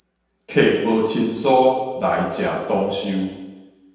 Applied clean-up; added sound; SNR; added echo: none; Chime; 20 dB; reverberation time 1.1 s.